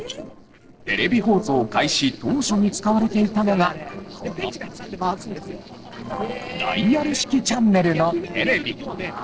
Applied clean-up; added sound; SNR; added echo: neural separator model SepFormer DNS4.